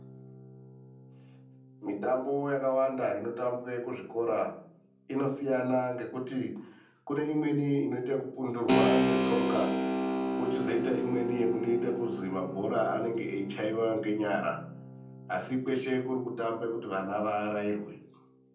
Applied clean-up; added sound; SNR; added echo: none; Keyboard (musical); 4 dB; reverberation time 0.6 s.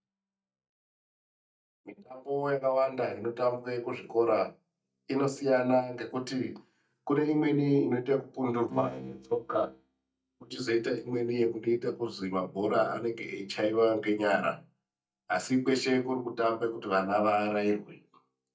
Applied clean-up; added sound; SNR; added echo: neural mask model DeepFilterNet 3.